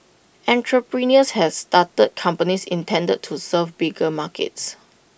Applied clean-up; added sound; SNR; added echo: none; none; none; none.